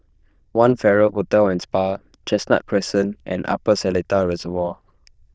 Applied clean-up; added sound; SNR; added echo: neural diffusion model UNIVERSE++.